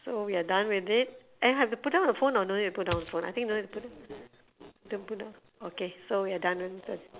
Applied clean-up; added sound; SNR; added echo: none; Coin (dropping); 8 dB; none.